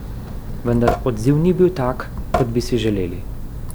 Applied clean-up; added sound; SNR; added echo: none; Drip / Sink (filling or washing) / Water tap, faucet; 5 dB; none.